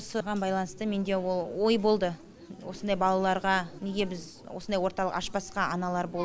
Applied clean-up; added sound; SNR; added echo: none; none; none; none.